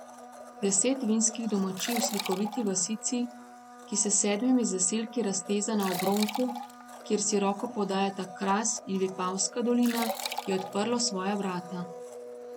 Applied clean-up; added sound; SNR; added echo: none; Domestic sounds, home sounds + Liquid; 11 dB; none.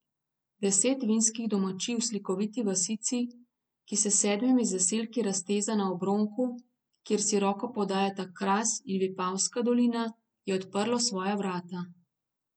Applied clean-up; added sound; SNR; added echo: none; none; none; none.